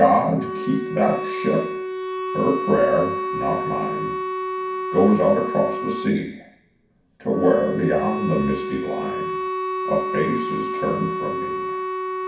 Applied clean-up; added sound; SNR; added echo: none; Wind instrument, woodwind instrument; 4 dB; reverberation time 0.6 s.